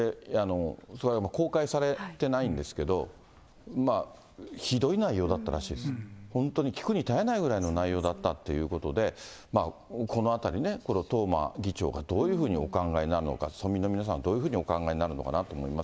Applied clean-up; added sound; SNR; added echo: none; none; none; none.